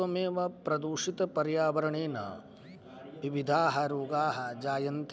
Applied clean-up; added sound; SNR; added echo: none; none; none; none.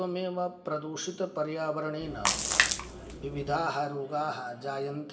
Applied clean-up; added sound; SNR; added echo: none; Splash, splatter; -2 dB; reverberation time 0.6 s.